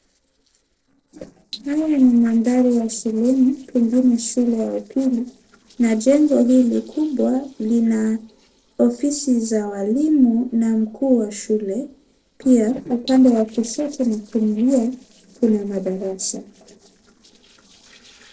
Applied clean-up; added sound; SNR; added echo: neural separator model SepFormer DNS4.